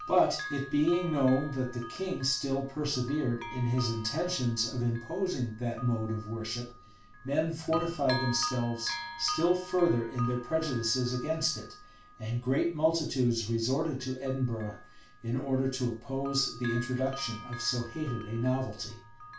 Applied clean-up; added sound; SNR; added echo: none; Bell; 13 dB; reverberation time 0.3 s.